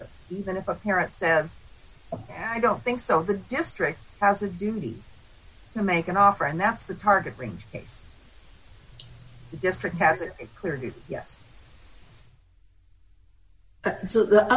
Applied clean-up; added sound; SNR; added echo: none; none; none; none.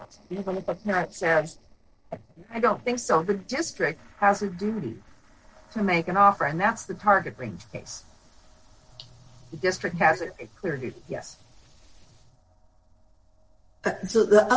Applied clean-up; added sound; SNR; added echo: neural separator model SepFormer DNS4.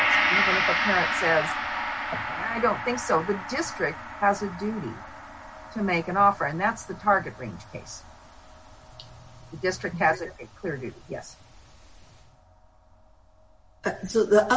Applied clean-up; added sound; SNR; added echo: none; Gong; 4 dB; none.